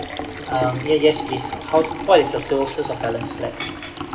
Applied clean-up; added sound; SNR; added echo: none; Liquid; 8 dB; none.